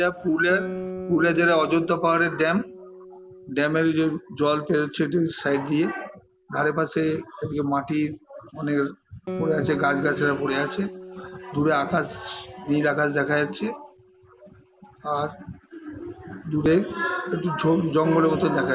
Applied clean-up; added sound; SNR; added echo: none; Guitar; 14 dB; none.